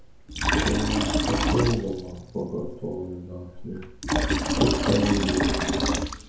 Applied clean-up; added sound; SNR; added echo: none; Liquid; -3 dB; reverberation time 2.1 s.